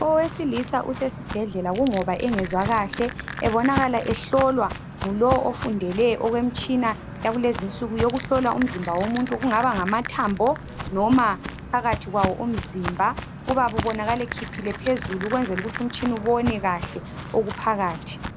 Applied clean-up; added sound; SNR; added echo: none; Walk, footsteps + Crushing; 9 dB; none.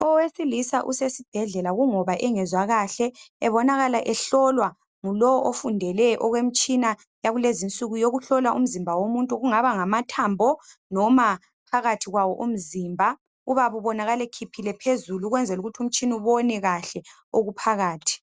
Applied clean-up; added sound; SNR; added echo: none; none; none; none.